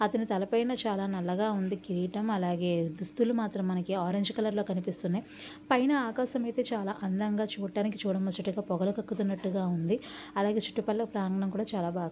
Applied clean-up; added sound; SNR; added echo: none; none; none; none.